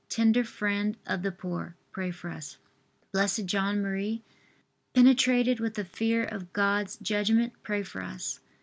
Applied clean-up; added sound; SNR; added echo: none; none; none; none.